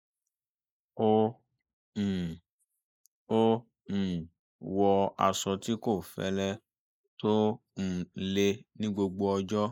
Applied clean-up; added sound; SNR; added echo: neural mask model Resemble Enhance denoiser.